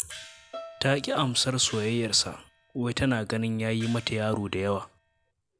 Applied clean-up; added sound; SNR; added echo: none; Gong + Bowed string instrument; 19 dB; none.